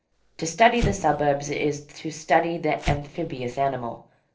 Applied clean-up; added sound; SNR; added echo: neural separator model SepFormer DNS4.